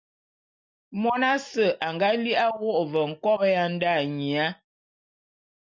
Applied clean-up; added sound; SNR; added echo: none; none; none; none.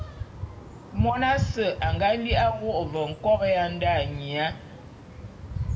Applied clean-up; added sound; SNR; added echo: none; Dog; 5 dB; reverberation time 1.1 s.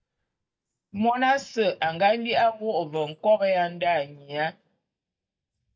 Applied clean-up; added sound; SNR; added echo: neural mask model DeepFilterNet 3.